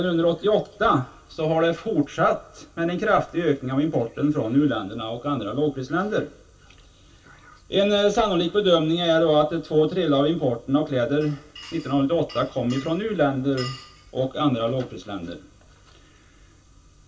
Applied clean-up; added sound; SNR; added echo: none; Glass; 20 dB; reverberation time 0.2 s.